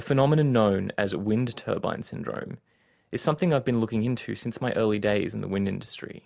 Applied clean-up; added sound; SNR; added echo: none; none; none; none.